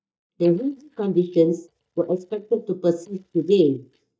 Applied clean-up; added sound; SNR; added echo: neural mask model DeepFilterNet 3.